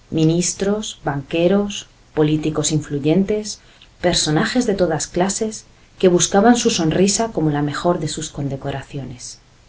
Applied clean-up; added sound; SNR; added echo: none; none; none; none.